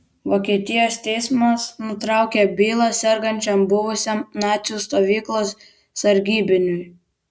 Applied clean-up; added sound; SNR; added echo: none; none; none; none.